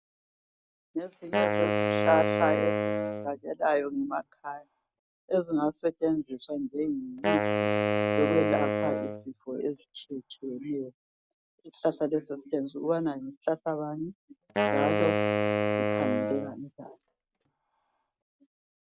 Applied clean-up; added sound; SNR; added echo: none; Wind instrument, woodwind instrument; -2 dB; none.